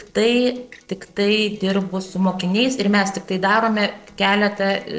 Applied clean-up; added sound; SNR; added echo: neural separator model SepFormer DNS4.